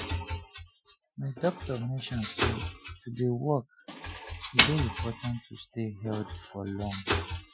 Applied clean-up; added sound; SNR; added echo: classical method Wiener filter.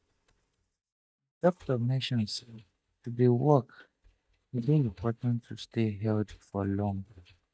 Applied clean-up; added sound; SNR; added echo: neural mask model DeepFilterNet 3.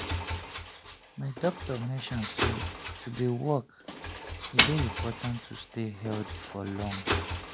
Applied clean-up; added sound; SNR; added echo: none; Engine; -2 dB; none.